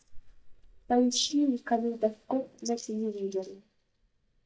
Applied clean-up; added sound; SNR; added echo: neural mask model DeepFilterNet 3.